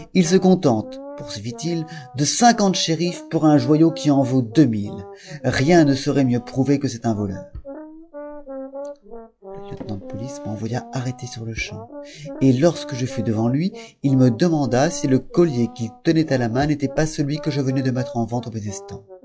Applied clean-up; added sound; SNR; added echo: classical method log-MMSE.